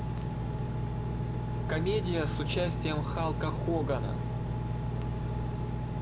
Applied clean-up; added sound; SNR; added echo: none; Engine; -4 dB; reverberation time 1.5 s.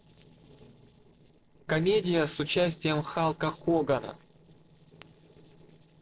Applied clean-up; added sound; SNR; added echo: neural separator model SepFormer DNS4.